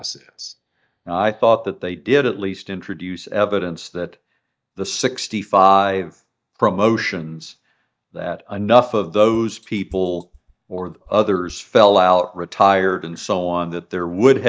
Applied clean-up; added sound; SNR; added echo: neural mask model DeepFilterNet 3.